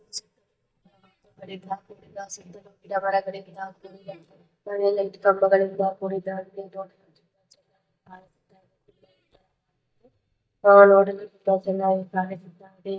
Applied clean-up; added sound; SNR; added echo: neural mask model DeepFilterNet 3.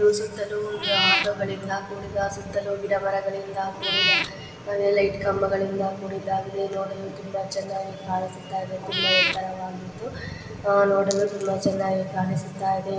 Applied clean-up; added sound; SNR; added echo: none; Meow / Purr; 3 dB; reverberation time 2.0 s.